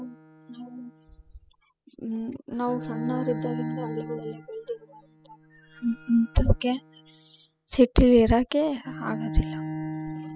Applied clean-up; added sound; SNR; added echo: classical method spectral subtraction.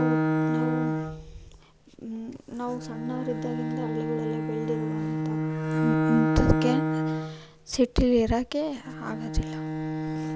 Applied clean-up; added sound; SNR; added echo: none; Bowed string instrument; -1 dB; none.